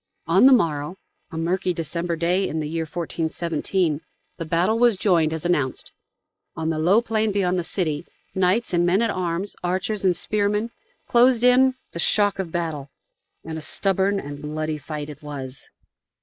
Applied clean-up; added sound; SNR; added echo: neural mask model Resemble Enhance denoiser.